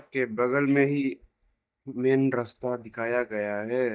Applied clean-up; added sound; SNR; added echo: neural mask model DeepFilterNet 3.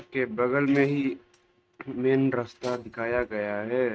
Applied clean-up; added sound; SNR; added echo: neural mask model RNNoise.